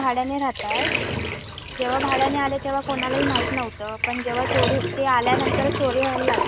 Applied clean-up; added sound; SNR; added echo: none; Bathtub (filling or washing); 2 dB; none.